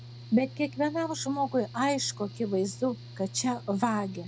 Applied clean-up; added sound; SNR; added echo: none; Mechanical fan / Engine; 15 dB; none.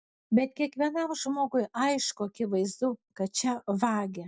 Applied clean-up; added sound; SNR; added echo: none; none; none; none.